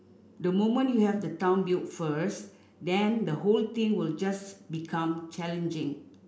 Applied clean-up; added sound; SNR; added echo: none; none; none; none.